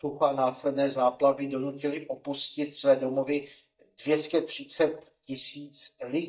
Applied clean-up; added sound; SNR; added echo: neural mask model DeepFilterNet 3.